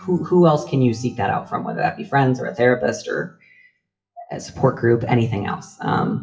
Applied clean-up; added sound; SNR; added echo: classical method WPE with log-MMSE.